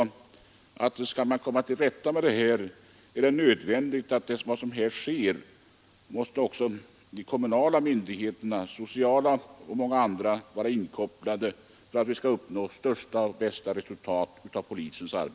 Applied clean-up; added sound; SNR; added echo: none; none; none; none.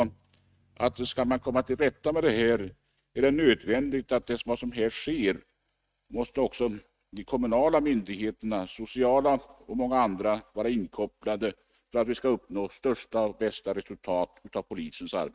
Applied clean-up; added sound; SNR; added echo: neural mask model RNNoise.